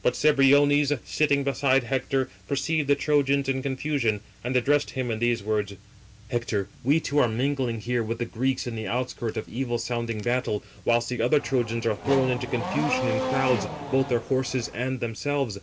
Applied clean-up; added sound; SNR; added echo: none; Race car, auto racing / Accelerating, revving, vroom; 6 dB; none.